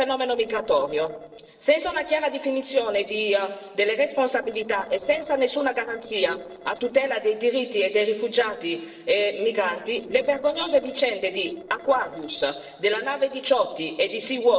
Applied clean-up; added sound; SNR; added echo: neural separator model SepFormer DNS4.